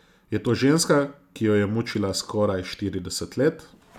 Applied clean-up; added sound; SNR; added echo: none; none; none; none.